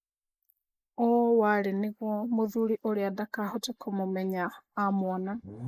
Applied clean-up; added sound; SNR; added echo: neural mask model Resemble Enhance denoiser.